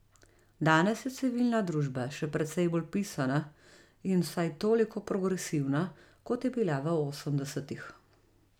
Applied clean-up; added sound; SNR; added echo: none; none; none; none.